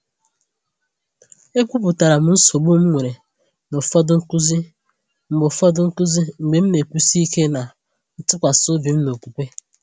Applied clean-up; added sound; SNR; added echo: none; none; none; none.